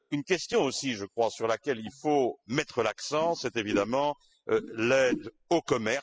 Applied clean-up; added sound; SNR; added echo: classical method spectral subtraction.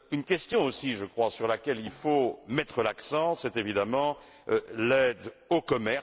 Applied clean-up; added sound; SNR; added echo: none; none; none; none.